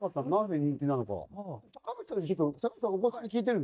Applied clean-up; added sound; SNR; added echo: neural mask model DeepFilterNet 3.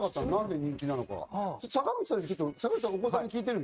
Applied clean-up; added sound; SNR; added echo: neural mask model RNNoise.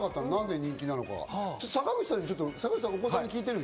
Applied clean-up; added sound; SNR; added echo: none; none; none; none.